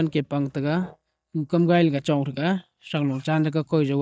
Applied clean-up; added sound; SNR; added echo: neural mask model DeepFilterNet 3.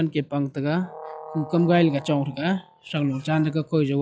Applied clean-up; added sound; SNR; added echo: classical method log-MMSE.